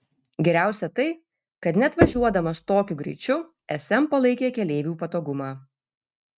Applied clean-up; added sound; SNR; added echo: neural mask model RNNoise.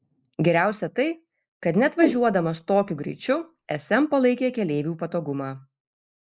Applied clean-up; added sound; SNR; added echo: neural mask model Resemble Enhance denoiser.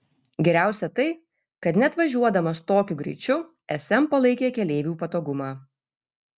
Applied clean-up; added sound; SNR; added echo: none; none; none; none.